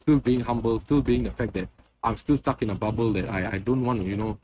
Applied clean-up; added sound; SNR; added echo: neural mask model RNNoise.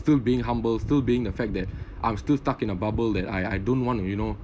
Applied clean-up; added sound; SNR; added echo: none; none; none; none.